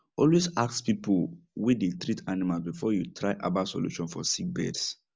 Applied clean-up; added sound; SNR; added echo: none; none; none; none.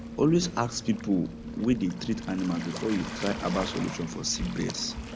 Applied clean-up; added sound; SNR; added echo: none; Waves, surf; 8 dB; none.